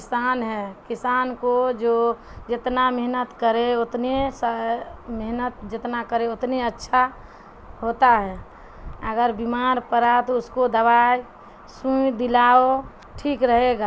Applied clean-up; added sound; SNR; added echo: none; none; none; none.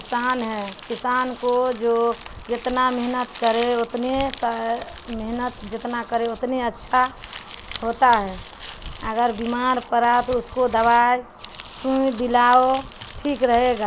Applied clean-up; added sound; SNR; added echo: none; Crumpling, crinkling; 16 dB; none.